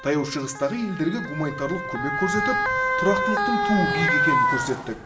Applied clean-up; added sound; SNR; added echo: none; Motor vehicle (road) / Siren; -1 dB; reverberation time 0.8 s.